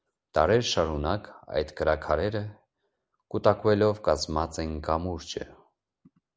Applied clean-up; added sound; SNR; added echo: none; none; none; none.